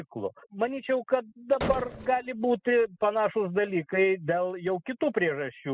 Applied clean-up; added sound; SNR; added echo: classical method spectral subtraction.